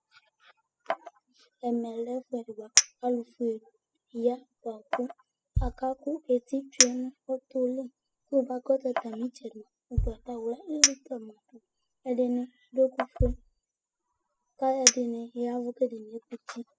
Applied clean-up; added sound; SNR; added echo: classical method spectral subtraction.